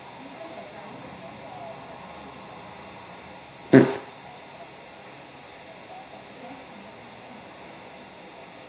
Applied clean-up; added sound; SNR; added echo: none; none; none; reverberation time 0.5 s.